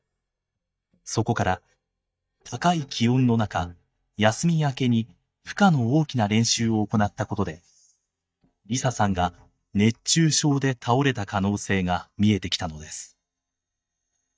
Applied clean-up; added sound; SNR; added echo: neural mask model DeepFilterNet 3.